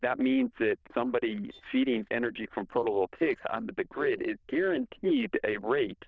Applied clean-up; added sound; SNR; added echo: neural diffusion model UNIVERSE++.